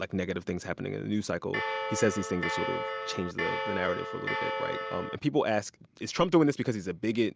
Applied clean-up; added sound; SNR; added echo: none; Bell; 3 dB; none.